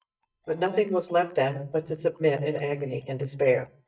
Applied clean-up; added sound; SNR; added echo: neural mask model DeepFilterNet 3.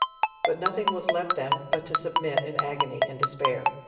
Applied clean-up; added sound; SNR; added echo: none; Ringtone; -4 dB; reverberation time 0.8 s.